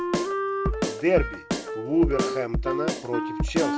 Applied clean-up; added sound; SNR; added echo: none; Drum kit + Wind instrument, woodwind instrument; -1 dB; none.